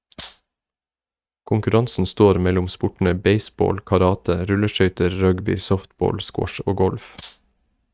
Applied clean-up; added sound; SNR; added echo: neural mask model RNNoise.